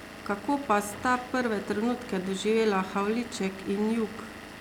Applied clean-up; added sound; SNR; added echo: none; Engine / Vehicle; 14 dB; none.